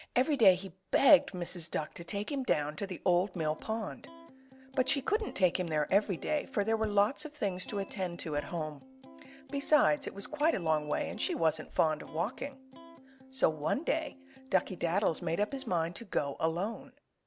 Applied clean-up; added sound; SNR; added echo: none; Electric guitar + Bicycle bell; 20 dB; none.